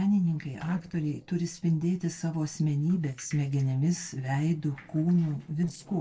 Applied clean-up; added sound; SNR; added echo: neural separator model SepFormer DNS4.